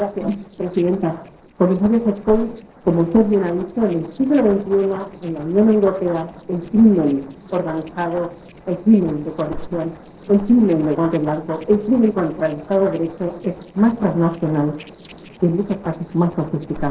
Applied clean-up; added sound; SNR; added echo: neural separator model SepFormer DNS4.